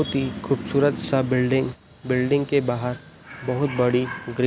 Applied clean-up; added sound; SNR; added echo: none; none; none; none.